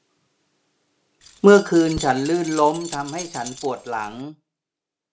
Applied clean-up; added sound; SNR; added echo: none; Keys jangling; 16 dB; none.